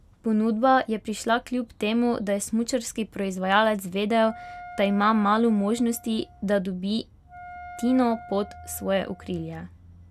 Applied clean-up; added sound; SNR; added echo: none; Wind instrument, woodwind instrument; 19 dB; none.